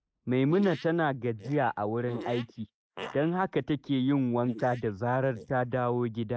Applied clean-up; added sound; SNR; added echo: neural mask model Resemble Enhance denoiser.